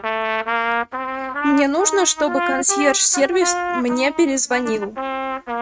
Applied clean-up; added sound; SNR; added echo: neural mask model RNNoise.